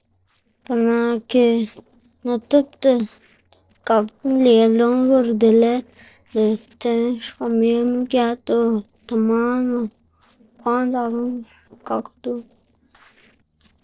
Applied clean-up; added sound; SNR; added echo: neural separator model SepFormer DNS4.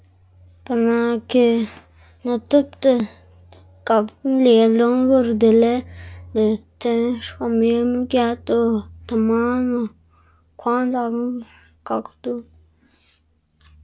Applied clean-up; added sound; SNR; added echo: none; none; none; none.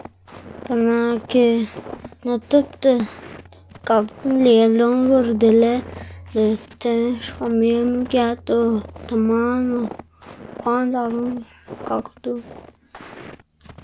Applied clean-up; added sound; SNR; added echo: none; Walk, footsteps; 19 dB; none.